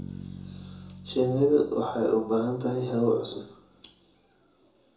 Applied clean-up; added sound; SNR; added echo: none; Bass guitar; 18 dB; reverberation time 0.6 s.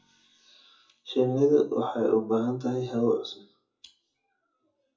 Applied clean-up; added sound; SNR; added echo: classical method WPE with log-MMSE.